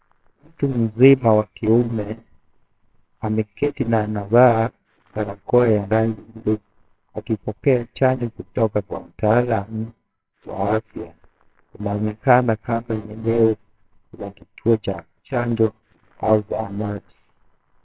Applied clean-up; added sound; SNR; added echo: neural separator model SepFormer WHAMR!.